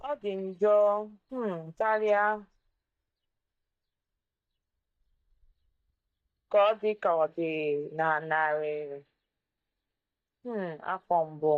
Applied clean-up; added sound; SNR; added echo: neural mask model DeepFilterNet 3.